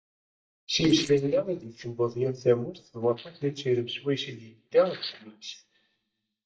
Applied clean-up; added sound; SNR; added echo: neural mask model DeepFilterNet 3.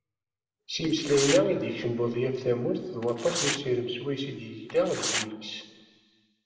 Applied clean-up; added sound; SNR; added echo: none; Tearing; 7 dB; reverberation time 1.6 s.